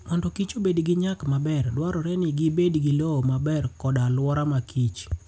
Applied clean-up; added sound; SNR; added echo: none; none; none; none.